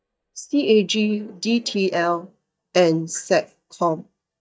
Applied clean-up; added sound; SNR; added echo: neural mask model DeepFilterNet 3.